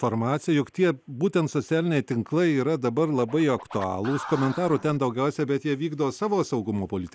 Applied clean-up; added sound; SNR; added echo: none; Scratching (performance technique); 15 dB; none.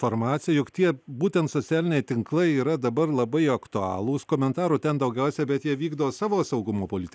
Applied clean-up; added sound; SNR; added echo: none; none; none; none.